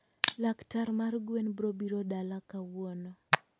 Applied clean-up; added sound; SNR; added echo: none; Hands; 3 dB; none.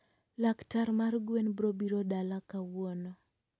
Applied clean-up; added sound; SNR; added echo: none; none; none; none.